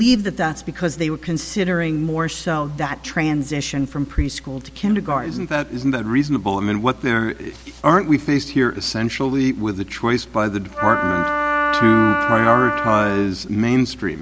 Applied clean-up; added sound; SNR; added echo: none; Wind instrument, woodwind instrument; 1 dB; none.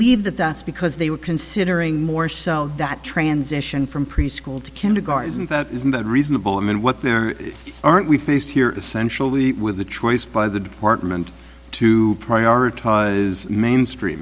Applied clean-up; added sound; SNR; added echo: none; none; none; none.